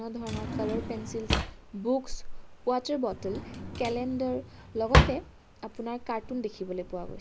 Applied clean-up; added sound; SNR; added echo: none; Drawer open or close; -1 dB; none.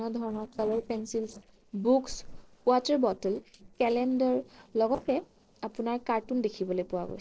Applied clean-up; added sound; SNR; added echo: neural separator model SepFormer DNS4.